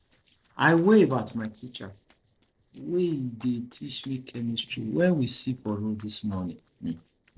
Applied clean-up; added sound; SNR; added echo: neural separator model SepFormer DNS4.